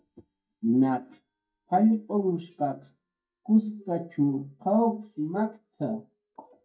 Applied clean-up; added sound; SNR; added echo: neural mask model DeepFilterNet 3.